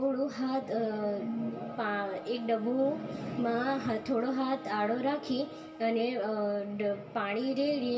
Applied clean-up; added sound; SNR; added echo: none; Bowed string instrument; 18 dB; reverberation time 0.8 s.